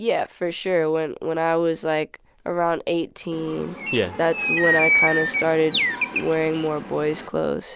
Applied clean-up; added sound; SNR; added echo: none; Bird; 0 dB; none.